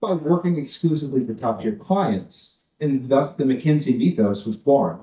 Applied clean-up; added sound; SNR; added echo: neural mask model DeepFilterNet 3.